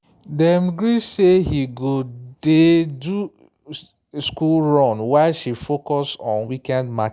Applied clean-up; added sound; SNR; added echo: none; none; none; none.